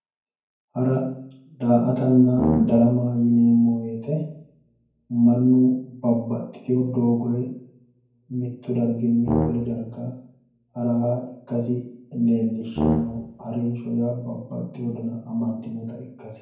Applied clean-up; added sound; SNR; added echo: none; Brass instrument; 2 dB; reverberation time 0.9 s.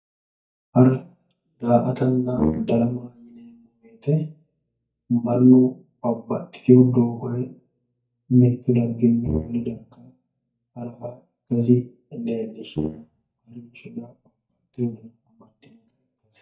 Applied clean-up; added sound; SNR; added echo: neural mask model DeepFilterNet 3.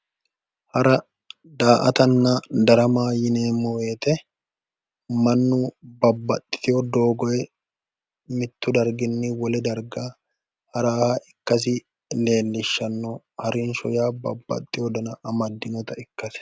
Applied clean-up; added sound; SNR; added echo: none; none; none; none.